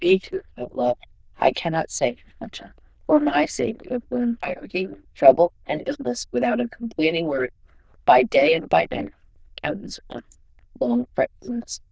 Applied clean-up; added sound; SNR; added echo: neural diffusion model UNIVERSE++.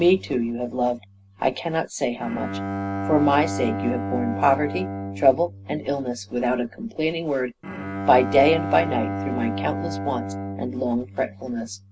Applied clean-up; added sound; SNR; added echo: none; Bowed string instrument; 7 dB; none.